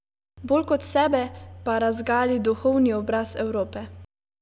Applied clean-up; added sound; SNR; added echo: none; none; none; none.